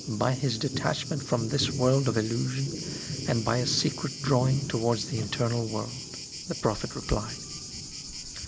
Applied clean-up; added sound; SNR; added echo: none; Thunder; 8 dB; none.